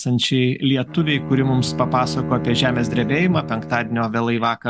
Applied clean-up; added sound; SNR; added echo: none; Bowed string instrument; 9 dB; none.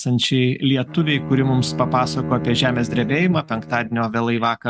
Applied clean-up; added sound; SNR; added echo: neural mask model RNNoise.